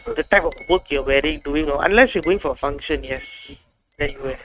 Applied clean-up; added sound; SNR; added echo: neural mask model RNNoise.